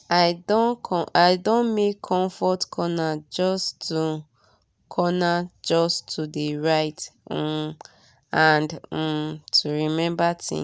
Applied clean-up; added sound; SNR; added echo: none; none; none; none.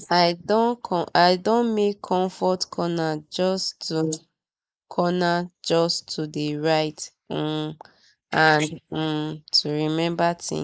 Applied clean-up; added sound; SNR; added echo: neural mask model Resemble Enhance denoiser.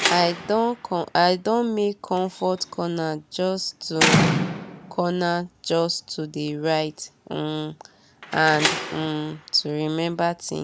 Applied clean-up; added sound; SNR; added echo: none; Slam; 5 dB; none.